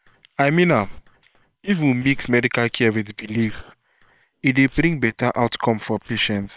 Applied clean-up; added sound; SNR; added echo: neural separator model SepFormer WHAM!.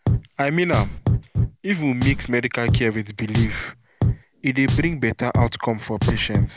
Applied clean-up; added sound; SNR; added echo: none; Drum; 0 dB; none.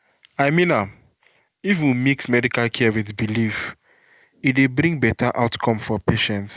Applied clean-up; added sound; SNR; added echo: none; none; none; none.